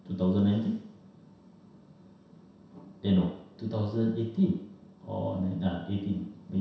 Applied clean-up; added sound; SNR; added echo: none; none; none; reverberation time 0.7 s.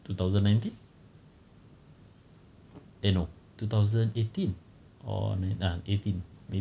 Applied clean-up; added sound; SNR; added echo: none; none; none; none.